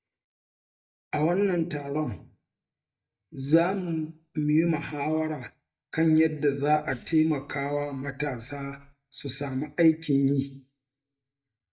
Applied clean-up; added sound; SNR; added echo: neural mask model DeepFilterNet 3.